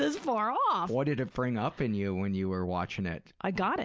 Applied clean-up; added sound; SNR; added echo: none; none; none; none.